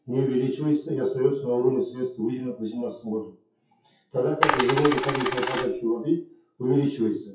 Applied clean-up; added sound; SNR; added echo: classical method WPE with log-MMSE.